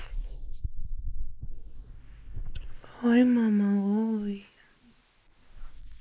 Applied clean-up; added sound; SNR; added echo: neural mask model Resemble Enhance denoiser.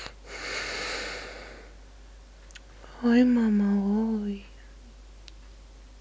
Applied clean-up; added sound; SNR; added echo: none; none; none; none.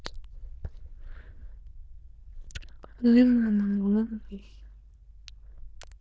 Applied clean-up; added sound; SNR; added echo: neural diffusion model UNIVERSE++.